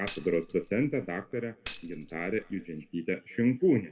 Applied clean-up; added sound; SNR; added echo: none; Tambourine; -1 dB; reverberation time 2.3 s.